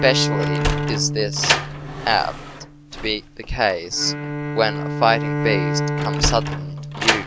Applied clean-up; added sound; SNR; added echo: none; Sliding door + Bowed string instrument; 0 dB; none.